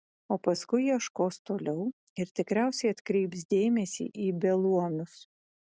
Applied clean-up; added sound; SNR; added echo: none; none; none; none.